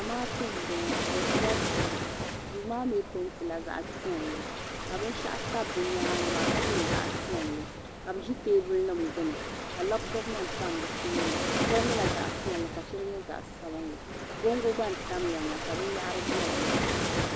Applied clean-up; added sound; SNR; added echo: none; Waves, surf; -1 dB; none.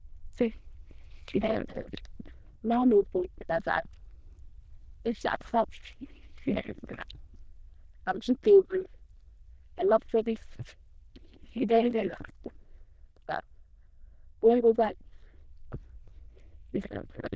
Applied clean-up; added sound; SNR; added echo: neural diffusion model UNIVERSE++.